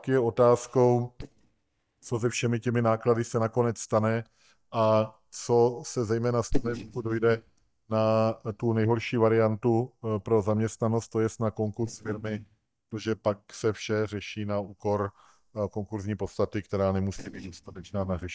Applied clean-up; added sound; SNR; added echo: neural mask model DeepFilterNet 3.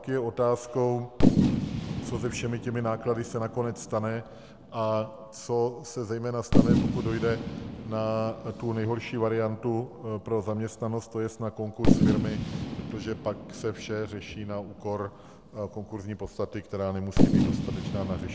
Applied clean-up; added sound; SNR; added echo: none; Fireworks; -2 dB; none.